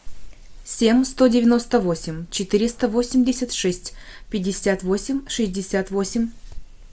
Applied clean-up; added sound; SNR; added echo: none; none; none; none.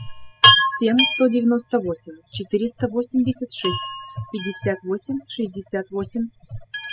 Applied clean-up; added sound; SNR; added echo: classical method spectral subtraction.